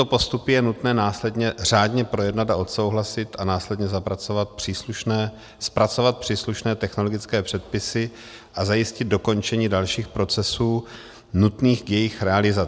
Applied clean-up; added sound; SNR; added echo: none; none; none; none.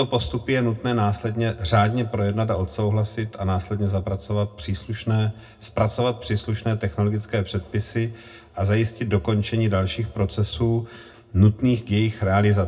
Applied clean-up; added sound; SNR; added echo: none; none; none; reverberation time 0.2 s.